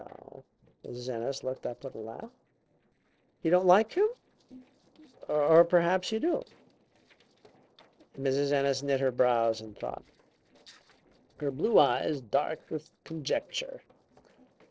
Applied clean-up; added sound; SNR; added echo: neural separator model SepFormer DNS4.